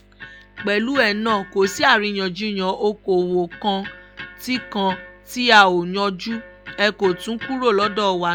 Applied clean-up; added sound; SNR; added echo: none; Electric guitar; 18 dB; none.